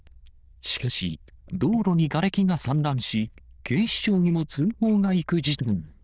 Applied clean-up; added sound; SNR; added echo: neural diffusion model UNIVERSE++.